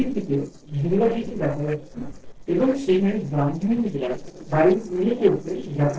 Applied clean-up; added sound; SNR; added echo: neural separator model SepFormer DNS4.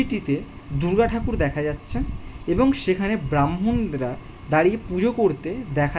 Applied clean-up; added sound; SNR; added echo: none; none; none; none.